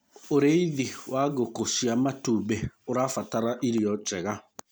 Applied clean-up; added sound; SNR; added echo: none; none; none; none.